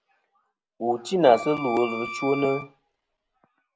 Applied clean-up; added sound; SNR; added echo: none; Wind instrument, woodwind instrument; 11 dB; none.